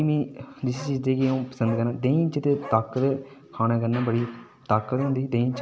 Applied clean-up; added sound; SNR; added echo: none; Bark; 20 dB; none.